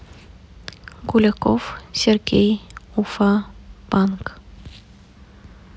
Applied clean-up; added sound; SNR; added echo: none; none; none; none.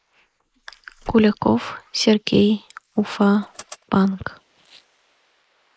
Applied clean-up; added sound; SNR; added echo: neural mask model Resemble Enhance denoiser.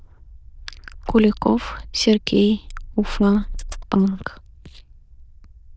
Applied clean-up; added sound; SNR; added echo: neural diffusion model UNIVERSE++.